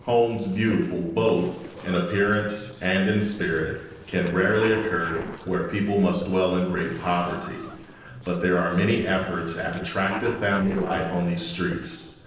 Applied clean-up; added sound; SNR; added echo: neural separator model SepFormer DNS4.